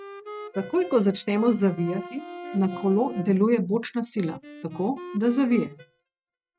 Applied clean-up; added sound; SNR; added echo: neural mask model RNNoise.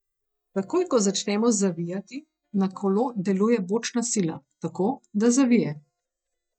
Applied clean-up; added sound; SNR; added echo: neural mask model DeepFilterNet 3.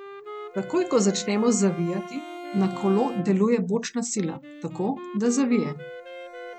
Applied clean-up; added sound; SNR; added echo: none; Bowed string instrument + Wind instrument, woodwind instrument; 13 dB; none.